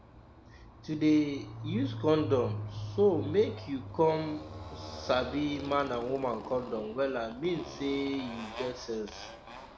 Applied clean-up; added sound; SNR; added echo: none; Motorcycle; 10 dB; none.